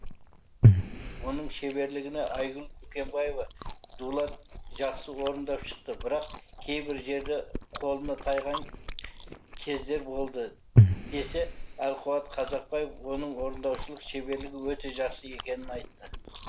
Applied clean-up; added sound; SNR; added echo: none; Chewing, mastication; -3 dB; none.